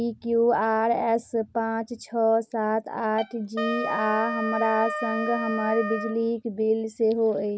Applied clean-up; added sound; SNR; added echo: none; Wind instrument, woodwind instrument; 9 dB; none.